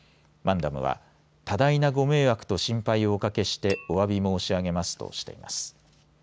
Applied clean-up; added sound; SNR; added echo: none; Tap / Glass; 19 dB; none.